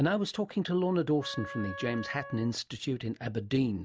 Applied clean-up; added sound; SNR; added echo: none; Wind instrument, woodwind instrument; 14 dB; none.